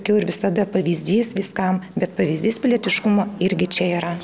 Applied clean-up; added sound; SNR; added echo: none; none; none; none.